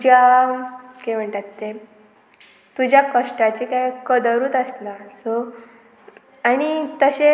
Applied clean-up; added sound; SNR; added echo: none; none; none; none.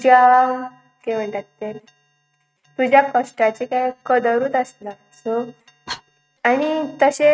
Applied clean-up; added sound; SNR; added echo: neural mask model RNNoise.